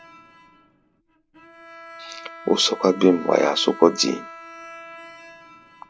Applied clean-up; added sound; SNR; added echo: none; Bowed string instrument; 17 dB; none.